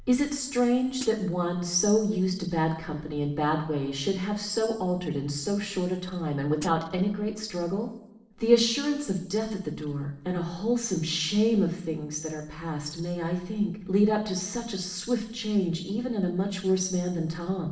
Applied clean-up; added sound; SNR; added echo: neural separator model SepFormer DNS4.